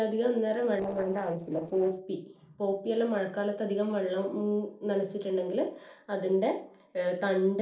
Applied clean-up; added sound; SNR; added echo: neural separator model SepFormer DNS4.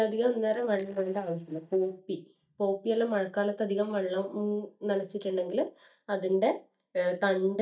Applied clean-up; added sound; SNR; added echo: neural mask model DeepFilterNet 3.